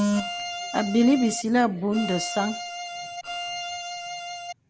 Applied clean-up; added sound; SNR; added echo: none; Bowed string instrument; 8 dB; none.